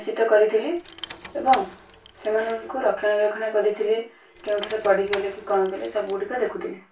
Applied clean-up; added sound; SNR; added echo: none; Rattle / Keys jangling; 15 dB; reverberation time 0.2 s.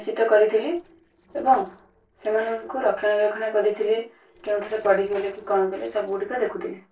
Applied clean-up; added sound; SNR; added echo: neural separator model SepFormer DNS4.